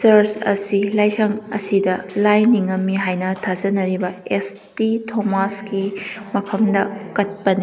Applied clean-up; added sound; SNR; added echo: none; none; none; none.